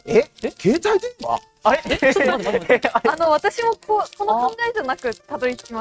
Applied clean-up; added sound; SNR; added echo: neural mask model RNNoise.